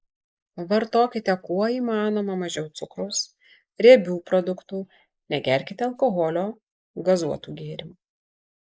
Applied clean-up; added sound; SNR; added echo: neural mask model Resemble Enhance denoiser.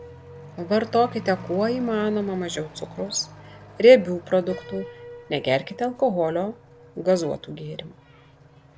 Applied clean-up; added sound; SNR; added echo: none; Piano + Accelerating, revving, vroom / Truck; 18 dB; none.